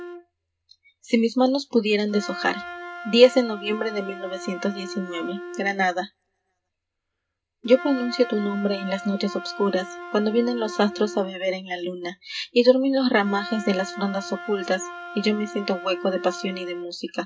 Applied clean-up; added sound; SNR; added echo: none; Wind instrument, woodwind instrument; 14 dB; reverberation time 0.2 s.